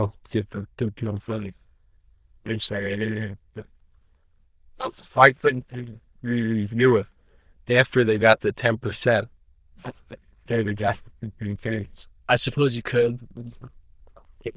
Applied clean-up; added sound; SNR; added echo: neural diffusion model UNIVERSE++.